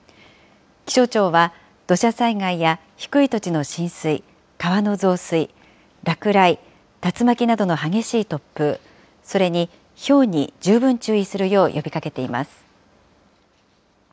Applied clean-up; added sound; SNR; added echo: none; none; none; none.